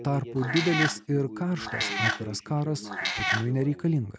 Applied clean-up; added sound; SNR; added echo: none; Meow; 2 dB; none.